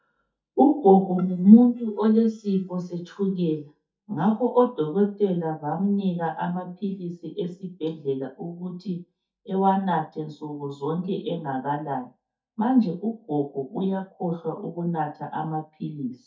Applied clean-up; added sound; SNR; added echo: neural mask model DeepFilterNet 3.